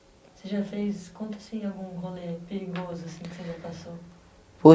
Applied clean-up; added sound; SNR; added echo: none; none; none; none.